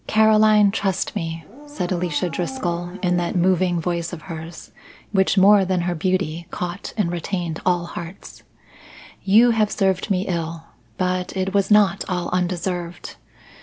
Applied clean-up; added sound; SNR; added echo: none; Dog; 17 dB; none.